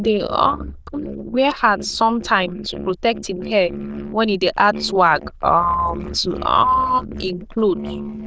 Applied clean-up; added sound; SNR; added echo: neural diffusion model UNIVERSE++.